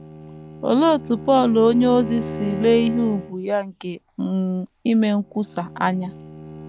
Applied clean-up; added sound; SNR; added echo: none; Bowed string instrument; 13 dB; none.